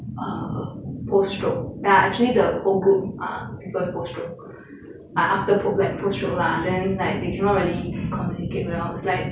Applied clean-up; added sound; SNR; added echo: none; none; none; none.